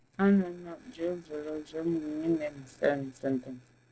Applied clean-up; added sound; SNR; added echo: neural separator model SepFormer DNS4.